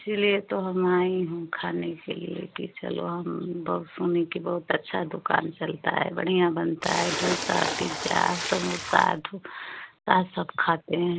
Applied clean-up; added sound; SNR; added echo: none; Splash, splatter; 4 dB; none.